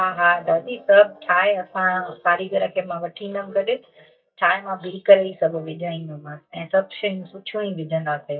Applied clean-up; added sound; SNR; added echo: neural mask model DeepFilterNet 3.